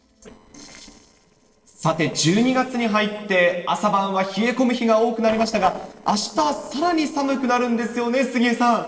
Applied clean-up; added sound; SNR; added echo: neural separator model SepFormer DNS4.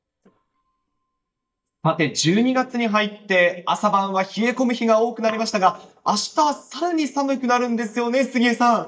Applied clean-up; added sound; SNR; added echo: neural mask model DeepFilterNet 3.